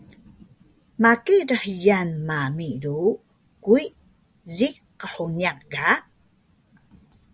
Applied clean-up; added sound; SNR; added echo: none; none; none; none.